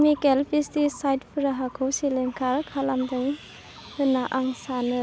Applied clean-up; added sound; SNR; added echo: none; none; none; none.